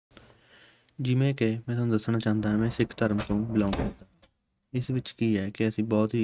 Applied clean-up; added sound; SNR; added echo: neural mask model RNNoise.